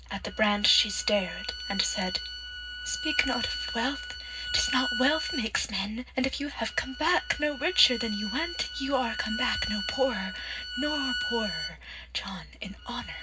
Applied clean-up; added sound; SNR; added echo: none; Bowed string instrument; 6 dB; reverberation time 0.4 s.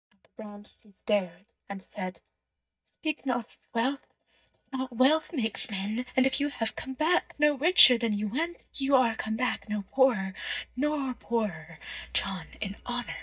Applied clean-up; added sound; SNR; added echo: neural mask model DeepFilterNet 3.